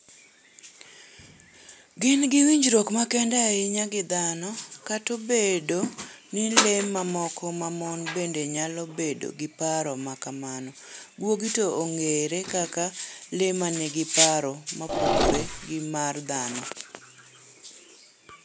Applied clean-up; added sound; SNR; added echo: none; Engine / Mechanisms; 0 dB; none.